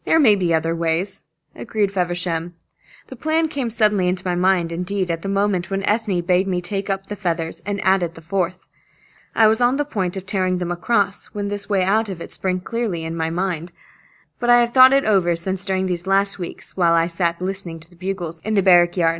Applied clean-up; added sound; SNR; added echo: none; none; none; none.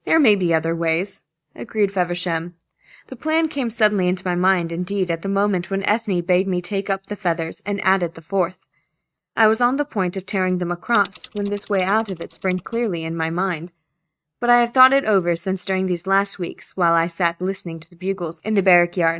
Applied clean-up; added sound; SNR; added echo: neural mask model RNNoise.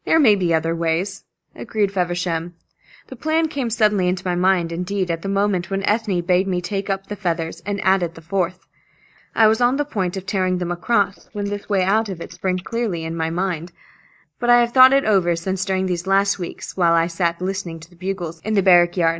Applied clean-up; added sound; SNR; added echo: neural mask model Resemble Enhance denoiser.